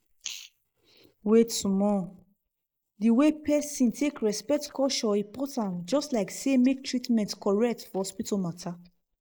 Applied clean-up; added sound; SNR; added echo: neural mask model Resemble Enhance denoiser.